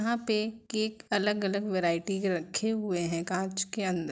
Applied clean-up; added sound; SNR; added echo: none; none; none; none.